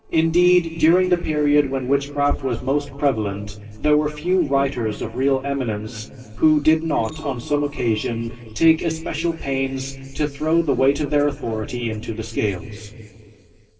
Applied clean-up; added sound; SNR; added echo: neural separator model SepFormer DNS4.